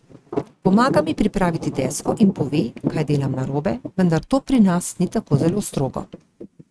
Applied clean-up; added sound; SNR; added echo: neural mask model RNNoise.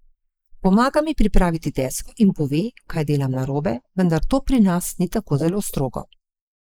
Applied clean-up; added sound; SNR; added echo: neural mask model Resemble Enhance denoiser.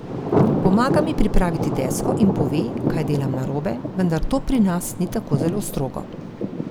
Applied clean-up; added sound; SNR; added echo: none; Thunder; 2 dB; none.